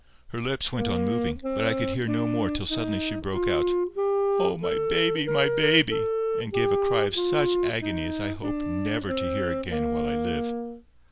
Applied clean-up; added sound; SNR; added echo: none; Wind instrument, woodwind instrument; -2 dB; none.